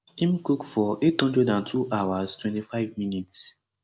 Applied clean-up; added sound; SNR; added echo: none; none; none; none.